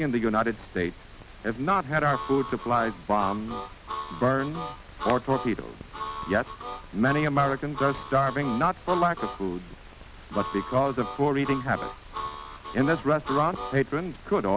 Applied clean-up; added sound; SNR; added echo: none; Harmonica; 10 dB; none.